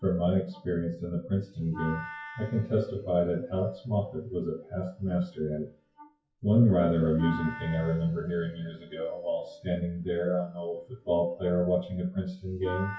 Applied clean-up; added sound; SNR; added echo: classical method WPE with log-MMSE.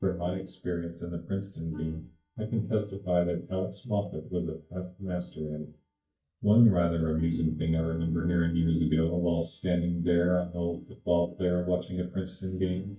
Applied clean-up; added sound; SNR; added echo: neural mask model DeepFilterNet 3.